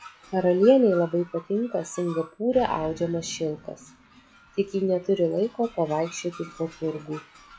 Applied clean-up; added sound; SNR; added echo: classical method log-MMSE.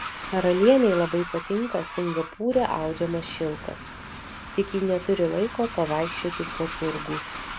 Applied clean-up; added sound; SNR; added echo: none; Train; 11 dB; none.